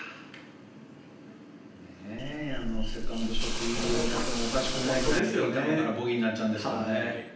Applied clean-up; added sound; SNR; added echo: none; Hiss / Insect; -1 dB; reverberation time 0.9 s.